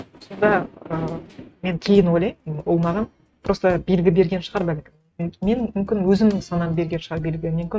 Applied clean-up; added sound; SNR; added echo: neural mask model RNNoise.